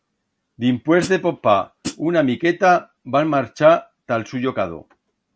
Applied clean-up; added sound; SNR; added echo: none; Hi-hat; 11 dB; none.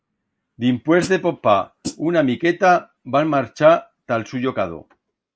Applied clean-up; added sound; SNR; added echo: neural mask model Resemble Enhance denoiser.